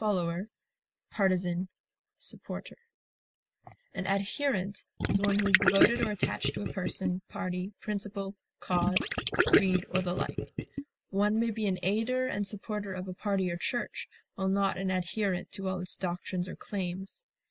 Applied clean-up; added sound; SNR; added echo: neural mask model Resemble Enhance denoiser.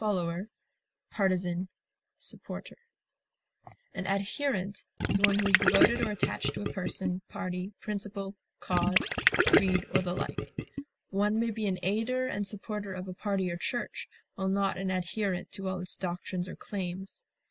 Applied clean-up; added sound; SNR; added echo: none; Gurgling; -4 dB; none.